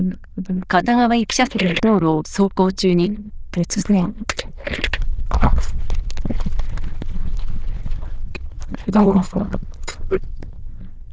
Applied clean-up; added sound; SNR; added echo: neural diffusion model UNIVERSE++.